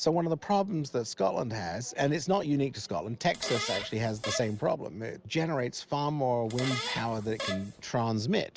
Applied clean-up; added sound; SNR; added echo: none; Fart; 7 dB; none.